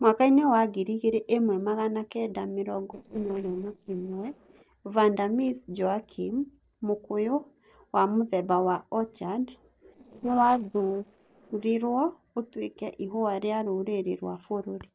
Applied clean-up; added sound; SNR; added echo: neural separator model SepFormer DNS4.